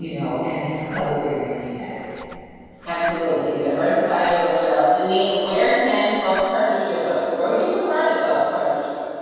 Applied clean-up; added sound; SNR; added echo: none; Zipper (clothing); 18 dB; reverberation time 2.1 s.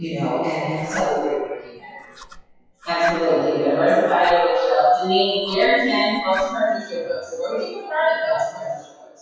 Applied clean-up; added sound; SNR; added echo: classical method WPE with log-MMSE.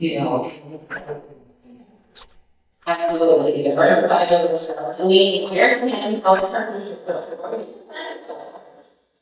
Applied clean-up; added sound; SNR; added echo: neural mask model DeepFilterNet 3.